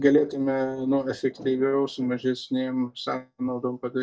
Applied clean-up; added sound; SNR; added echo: neural mask model DeepFilterNet 3.